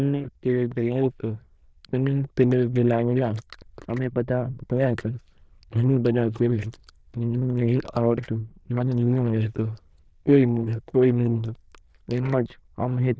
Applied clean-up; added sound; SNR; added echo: neural diffusion model UNIVERSE++.